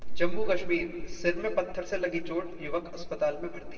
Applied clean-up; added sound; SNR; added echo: neural separator model SepFormer DNS4.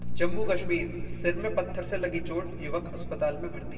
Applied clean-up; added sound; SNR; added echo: none; Drill; 12 dB; reverberation time 1.7 s.